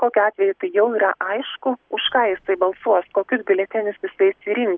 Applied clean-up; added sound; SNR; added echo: none; none; none; none.